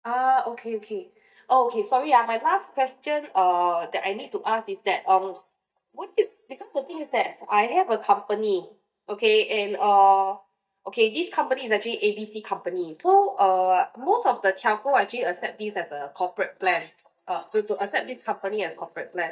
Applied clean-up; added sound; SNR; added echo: neural mask model DeepFilterNet 3.